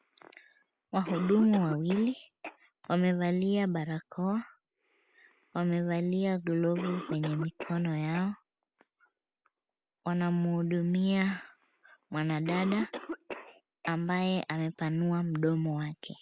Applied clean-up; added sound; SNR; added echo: none; Cough; 15 dB; none.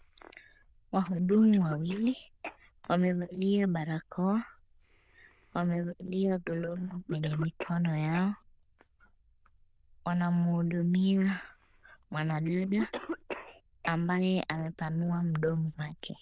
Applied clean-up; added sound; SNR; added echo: neural diffusion model UNIVERSE++.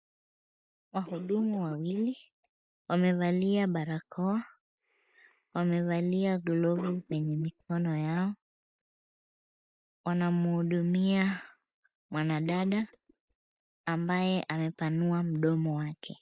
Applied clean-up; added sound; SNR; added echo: neural mask model DeepFilterNet 3.